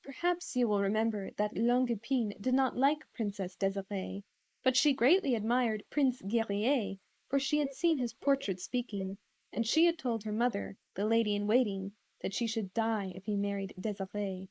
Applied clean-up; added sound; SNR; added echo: neural mask model Resemble Enhance denoiser.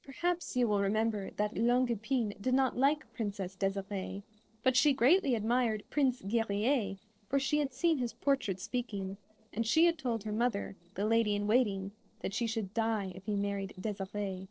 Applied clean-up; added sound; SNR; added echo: neural separator model SepFormer DNS4.